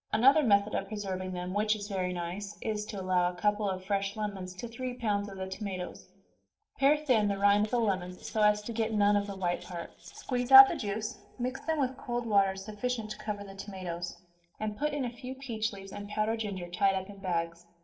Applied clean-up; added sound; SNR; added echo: neural separator model SepFormer DNS4.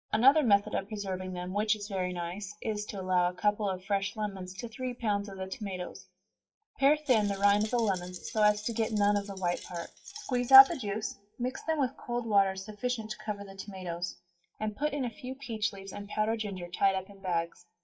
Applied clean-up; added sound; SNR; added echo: classical method WPE with log-MMSE.